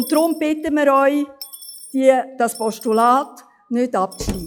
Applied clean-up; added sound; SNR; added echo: classical method log-MMSE.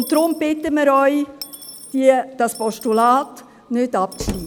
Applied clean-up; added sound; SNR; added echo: none; Coin (dropping) / Dishes, pots, and pans + Slam; 17 dB; none.